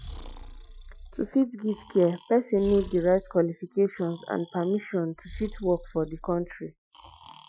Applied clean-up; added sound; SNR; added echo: classical method Wiener filter.